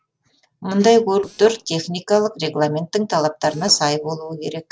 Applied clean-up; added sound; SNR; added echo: neural separator model SepFormer DNS4.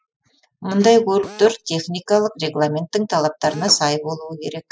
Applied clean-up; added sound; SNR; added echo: classical method spectral subtraction.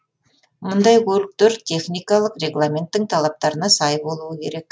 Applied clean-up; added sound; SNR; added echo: none; none; none; none.